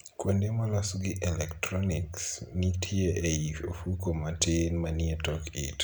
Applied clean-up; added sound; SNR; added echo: none; none; none; none.